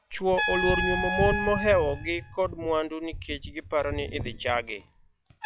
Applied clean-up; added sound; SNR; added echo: classical method log-MMSE.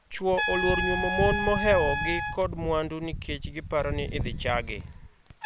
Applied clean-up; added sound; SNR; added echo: none; Trumpet; 6 dB; none.